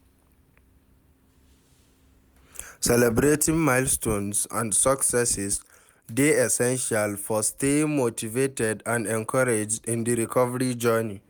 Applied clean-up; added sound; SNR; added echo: none; none; none; none.